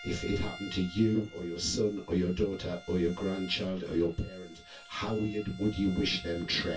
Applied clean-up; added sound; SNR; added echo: none; Bowed string instrument; 18 dB; reverberation time 0.2 s.